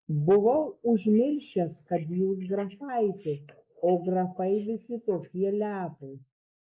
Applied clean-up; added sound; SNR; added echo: neural mask model Resemble Enhance denoiser.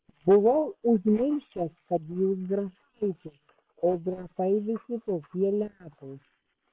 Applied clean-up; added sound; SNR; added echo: neural separator model SepFormer WHAM!.